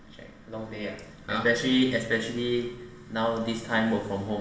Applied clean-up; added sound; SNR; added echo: none; none; none; reverberation time 1.0 s.